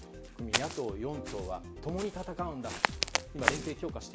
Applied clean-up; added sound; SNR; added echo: none; Walk, footsteps; -1 dB; none.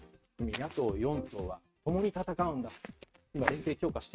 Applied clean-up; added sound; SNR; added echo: neural mask model RNNoise.